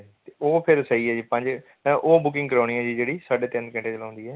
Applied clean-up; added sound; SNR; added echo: none; none; none; none.